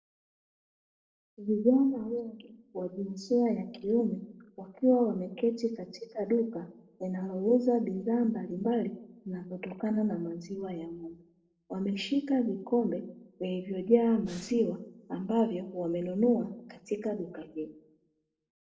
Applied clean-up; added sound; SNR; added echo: neural separator model SepFormer DNS4.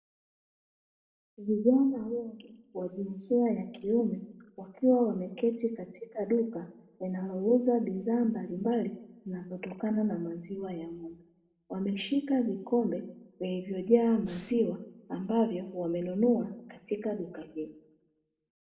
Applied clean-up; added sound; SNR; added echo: none; Breathing; 17 dB; reverberation time 0.7 s.